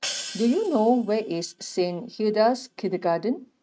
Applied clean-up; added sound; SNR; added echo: neural mask model RNNoise.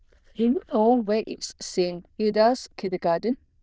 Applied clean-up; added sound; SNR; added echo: neural diffusion model UNIVERSE++.